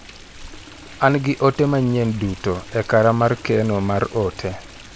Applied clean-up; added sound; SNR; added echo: none; Stream; 20 dB; none.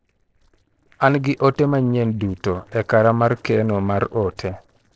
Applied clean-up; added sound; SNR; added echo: neural separator model SepFormer DNS4.